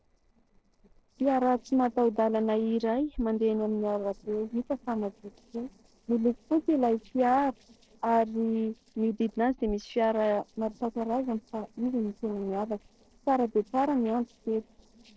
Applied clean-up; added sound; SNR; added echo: neural separator model SepFormer DNS4.